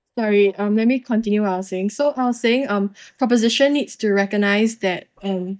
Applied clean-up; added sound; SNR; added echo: neural mask model DeepFilterNet 3.